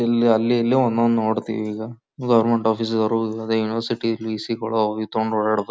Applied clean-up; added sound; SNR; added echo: none; none; none; none.